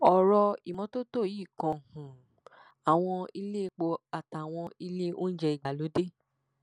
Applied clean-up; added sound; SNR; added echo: none; none; none; none.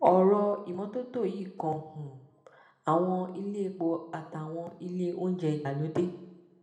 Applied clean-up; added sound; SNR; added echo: none; none; none; reverberation time 0.8 s.